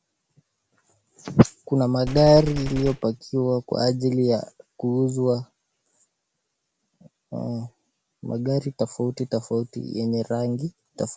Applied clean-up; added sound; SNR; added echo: none; Gunshot, gunfire; 10 dB; none.